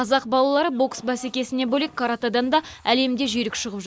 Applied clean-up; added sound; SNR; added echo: none; none; none; none.